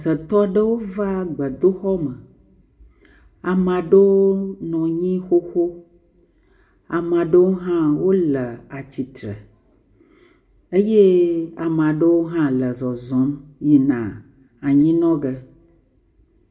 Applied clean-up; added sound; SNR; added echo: none; none; none; reverberation time 0.5 s.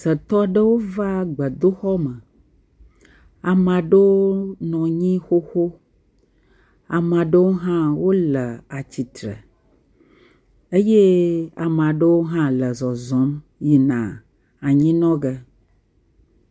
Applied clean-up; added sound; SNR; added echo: none; none; none; none.